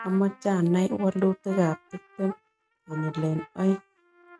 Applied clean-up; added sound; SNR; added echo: neural mask model RNNoise.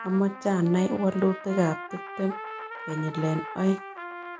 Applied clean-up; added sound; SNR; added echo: none; Trumpet; 12 dB; none.